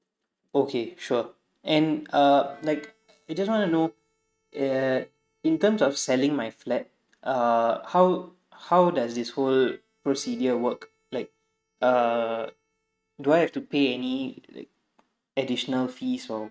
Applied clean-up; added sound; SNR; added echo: neural mask model RNNoise.